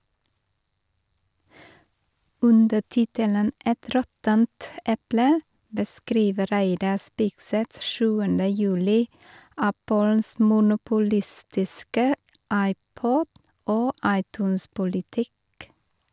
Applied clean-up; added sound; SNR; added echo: none; none; none; none.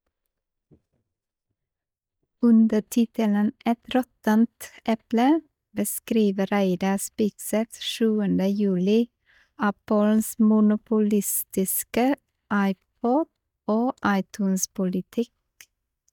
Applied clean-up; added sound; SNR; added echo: neural mask model DeepFilterNet 3.